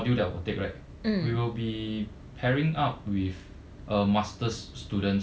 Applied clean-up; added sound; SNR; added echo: none; none; none; none.